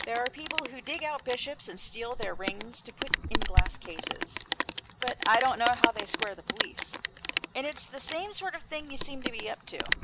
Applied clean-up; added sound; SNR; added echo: none; Rain; -1 dB; none.